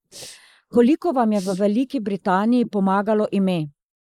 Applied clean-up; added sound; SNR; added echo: neural mask model Resemble Enhance denoiser.